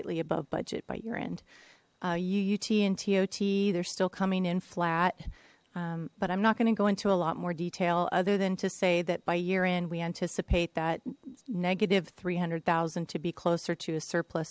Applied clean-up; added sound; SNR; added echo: none; none; none; none.